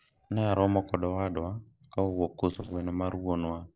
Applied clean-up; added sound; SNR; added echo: neural separator model SepFormer DNS4.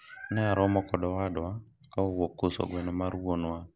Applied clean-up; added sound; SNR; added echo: none; none; none; none.